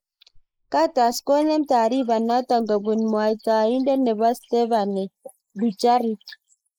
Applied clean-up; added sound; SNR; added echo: neural mask model Resemble Enhance denoiser.